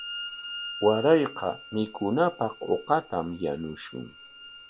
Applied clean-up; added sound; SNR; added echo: none; Bowed string instrument; 13 dB; none.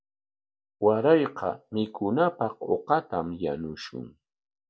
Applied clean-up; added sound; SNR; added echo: none; none; none; none.